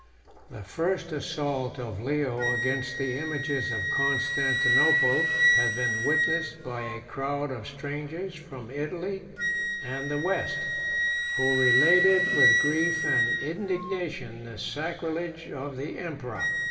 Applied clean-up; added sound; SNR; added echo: none; Wind instrument, woodwind instrument; -2 dB; reverberation time 2.3 s.